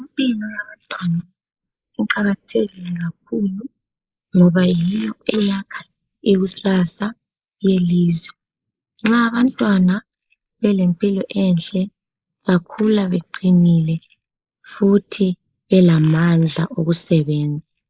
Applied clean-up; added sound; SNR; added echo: neural mask model Resemble Enhance denoiser.